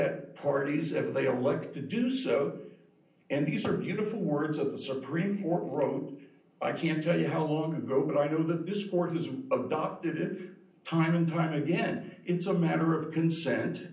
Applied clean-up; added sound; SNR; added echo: none; none; none; reverberation time 0.6 s.